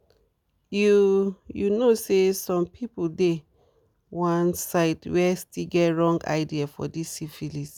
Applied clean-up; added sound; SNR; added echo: none; none; none; none.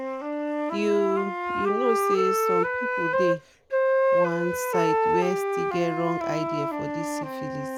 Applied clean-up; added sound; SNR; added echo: none; Wind instrument, woodwind instrument; -4 dB; none.